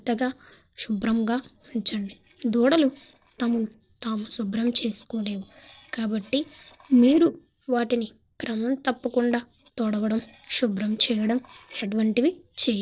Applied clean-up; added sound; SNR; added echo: neural separator model SepFormer DNS4.